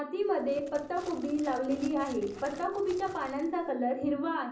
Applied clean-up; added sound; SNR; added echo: none; Crackle; 20 dB; reverberation time 0.6 s.